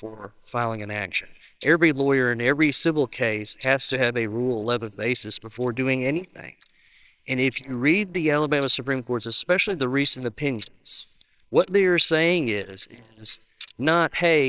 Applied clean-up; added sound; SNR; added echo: neural separator model SepFormer WHAMR!.